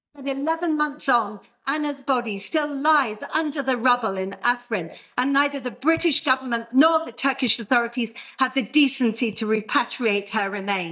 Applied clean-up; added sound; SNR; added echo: neural mask model DeepFilterNet 3.